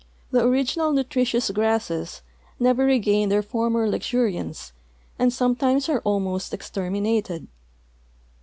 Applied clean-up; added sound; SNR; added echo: none; none; none; none.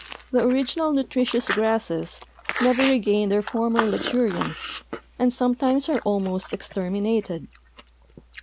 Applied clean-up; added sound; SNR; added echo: none; Chewing, mastication; 10 dB; none.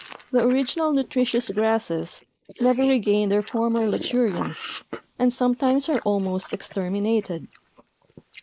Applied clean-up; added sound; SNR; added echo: neural mask model Resemble Enhance denoiser.